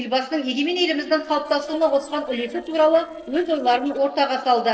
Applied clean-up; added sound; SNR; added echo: neural separator model SepFormer DNS4.